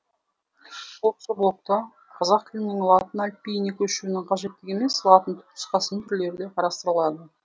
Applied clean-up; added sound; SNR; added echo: none; none; none; none.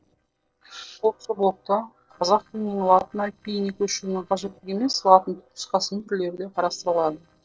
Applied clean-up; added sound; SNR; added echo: neural separator model SepFormer DNS4.